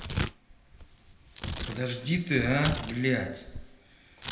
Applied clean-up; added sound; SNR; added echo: none; Tearing; 6 dB; reverberation time 0.8 s.